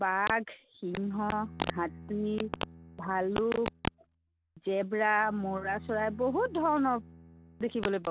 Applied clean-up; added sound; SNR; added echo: none; Bowed string instrument; 19 dB; none.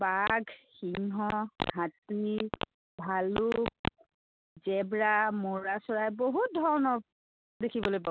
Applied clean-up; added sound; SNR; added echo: none; none; none; none.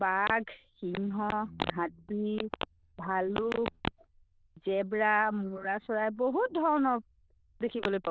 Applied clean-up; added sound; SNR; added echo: neural diffusion model UNIVERSE++.